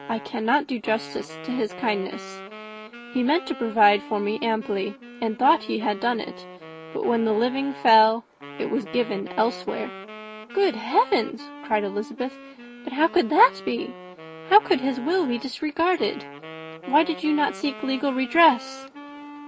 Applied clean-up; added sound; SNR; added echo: none; Wind instrument, woodwind instrument; 16 dB; none.